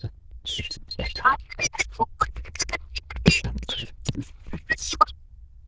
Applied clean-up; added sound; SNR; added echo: neural diffusion model UNIVERSE++.